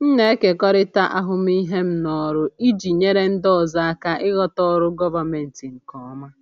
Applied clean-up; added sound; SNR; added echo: none; none; none; none.